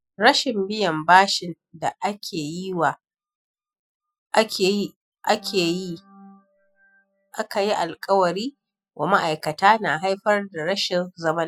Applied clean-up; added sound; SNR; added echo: classical method spectral subtraction.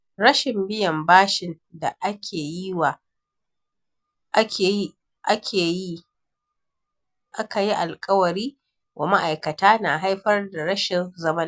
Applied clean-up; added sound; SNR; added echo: none; none; none; none.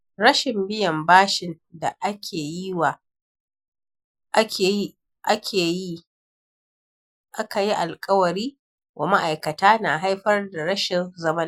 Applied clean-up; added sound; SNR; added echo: neural mask model Resemble Enhance denoiser.